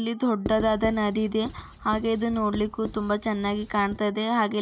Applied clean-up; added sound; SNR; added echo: none; Writing; 13 dB; none.